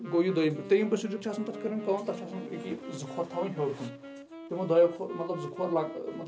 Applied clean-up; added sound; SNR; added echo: none; Wind instrument, woodwind instrument; 12 dB; none.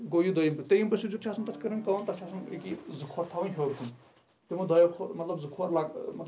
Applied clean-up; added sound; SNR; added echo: none; none; none; none.